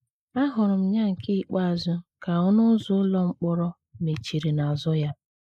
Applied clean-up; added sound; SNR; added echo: neural mask model Resemble Enhance denoiser.